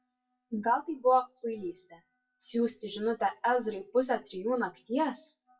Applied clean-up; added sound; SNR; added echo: classical method WPE with log-MMSE.